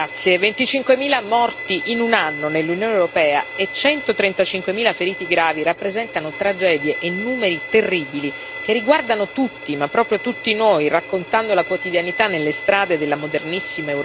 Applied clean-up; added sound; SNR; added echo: none; Bowed string instrument; 11 dB; none.